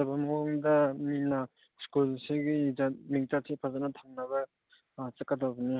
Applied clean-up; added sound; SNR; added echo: none; none; none; none.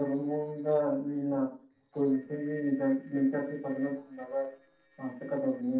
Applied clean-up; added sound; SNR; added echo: neural separator model SepFormer DNS4.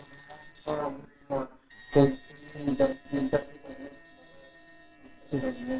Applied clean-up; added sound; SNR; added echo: neural separator model SepFormer WHAMR!.